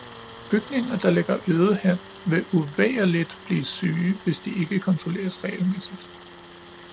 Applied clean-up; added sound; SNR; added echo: none; Tools; 16 dB; none.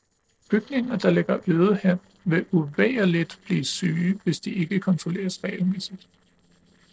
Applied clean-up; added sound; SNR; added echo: neural separator model SepFormer DNS4.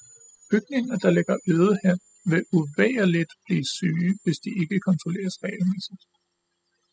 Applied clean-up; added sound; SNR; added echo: classical method spectral subtraction.